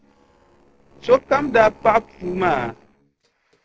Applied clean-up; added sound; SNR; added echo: neural separator model SepFormer DNS4.